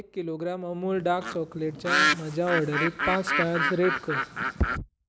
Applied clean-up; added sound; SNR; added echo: none; Bird; -1 dB; none.